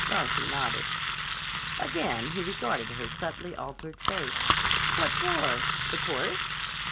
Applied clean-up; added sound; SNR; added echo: none; Engine; -5 dB; none.